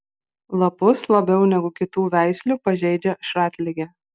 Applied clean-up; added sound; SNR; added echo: none; none; none; none.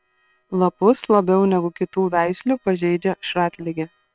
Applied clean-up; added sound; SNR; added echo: neural separator model SepFormer WHAM!.